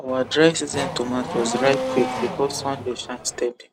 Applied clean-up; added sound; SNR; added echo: none; Race car, auto racing / Accelerating, revving, vroom; 7 dB; none.